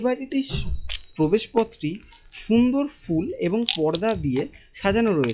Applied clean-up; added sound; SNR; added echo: classical method log-MMSE.